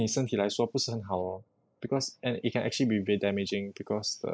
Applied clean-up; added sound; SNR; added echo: neural mask model Resemble Enhance denoiser.